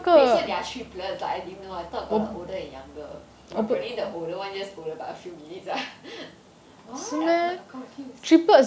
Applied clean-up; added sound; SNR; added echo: none; none; none; none.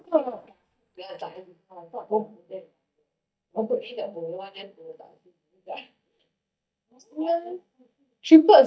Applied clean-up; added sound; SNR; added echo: neural mask model DeepFilterNet 3.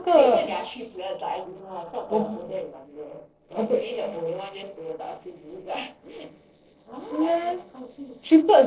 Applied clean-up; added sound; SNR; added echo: neural separator model SepFormer DNS4.